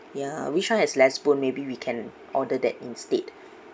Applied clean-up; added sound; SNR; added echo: none; none; none; none.